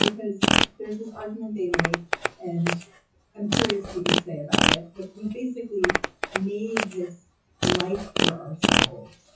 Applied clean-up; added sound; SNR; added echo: classical method WPE with log-MMSE.